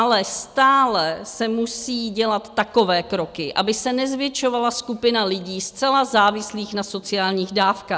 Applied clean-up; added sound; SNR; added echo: none; none; none; none.